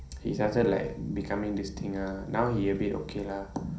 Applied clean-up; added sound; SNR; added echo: none; Bird; 15 dB; reverberation time 0.6 s.